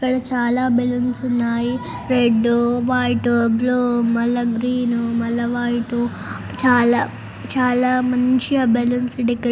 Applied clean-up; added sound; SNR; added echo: none; none; none; none.